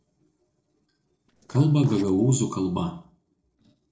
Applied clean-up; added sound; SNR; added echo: neural separator model SepFormer DNS4.